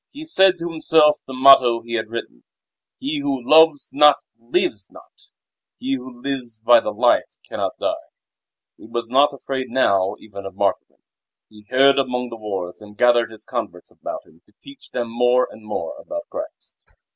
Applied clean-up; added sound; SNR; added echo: none; none; none; none.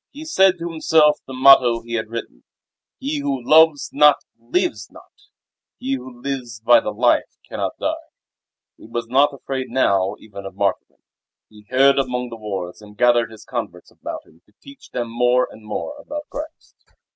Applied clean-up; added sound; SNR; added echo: neural mask model RNNoise.